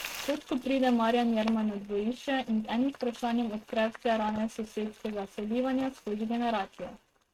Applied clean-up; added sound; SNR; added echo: neural mask model RNNoise.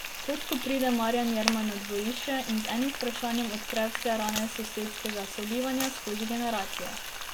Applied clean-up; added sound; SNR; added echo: none; Frying (food); 5 dB; none.